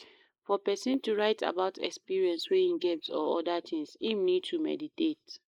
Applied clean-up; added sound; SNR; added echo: neural mask model Resemble Enhance denoiser.